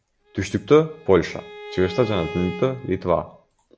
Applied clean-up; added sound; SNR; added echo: none; Bowed string instrument; 15 dB; none.